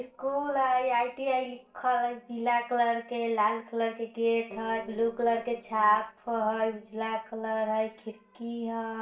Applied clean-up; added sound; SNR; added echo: neural separator model SepFormer DNS4.